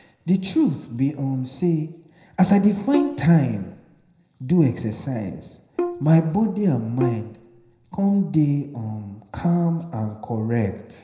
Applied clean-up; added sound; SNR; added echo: none; Bowed string instrument; 9 dB; reverberation time 0.7 s.